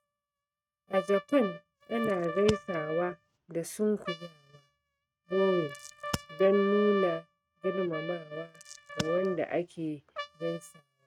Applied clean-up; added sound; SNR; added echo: neural mask model RNNoise.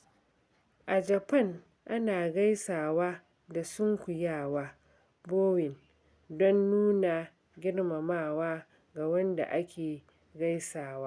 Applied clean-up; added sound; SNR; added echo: none; none; none; none.